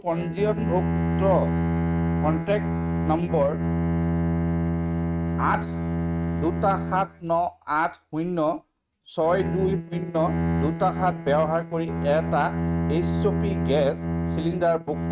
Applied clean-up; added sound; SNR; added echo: neural mask model RNNoise.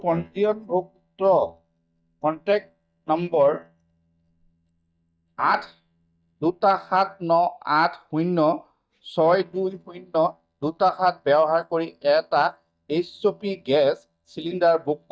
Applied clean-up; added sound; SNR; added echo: neural mask model DeepFilterNet 3.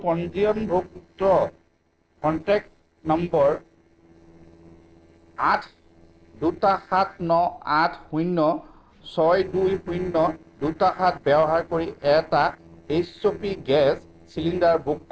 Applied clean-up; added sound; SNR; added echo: neural separator model SepFormer DNS4.